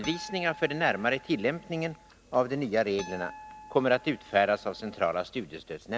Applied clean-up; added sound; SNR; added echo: none; Harp; 19 dB; none.